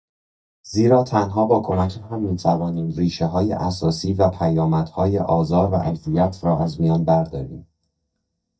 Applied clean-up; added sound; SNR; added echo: neural mask model DeepFilterNet 3.